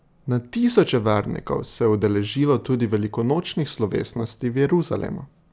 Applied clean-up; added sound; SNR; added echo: none; none; none; none.